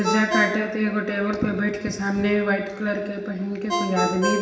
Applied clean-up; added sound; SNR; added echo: none; Ringtone; 7 dB; reverberation time 1.0 s.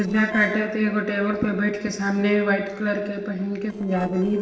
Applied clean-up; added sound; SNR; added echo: neural separator model SepFormer DNS4.